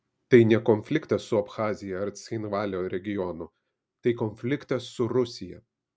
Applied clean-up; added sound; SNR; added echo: none; none; none; none.